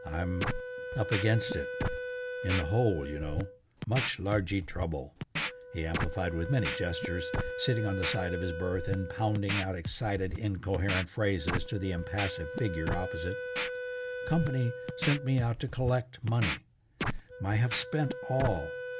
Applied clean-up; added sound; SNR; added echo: none; Scratching (performance technique) + Wind instrument, woodwind instrument; 5 dB; none.